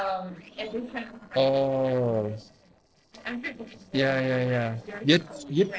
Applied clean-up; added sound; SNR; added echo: neural separator model SepFormer DNS4.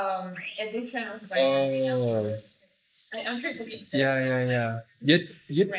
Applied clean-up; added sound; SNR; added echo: neural mask model Resemble Enhance denoiser.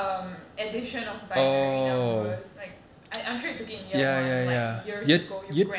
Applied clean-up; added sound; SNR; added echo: none; none; none; none.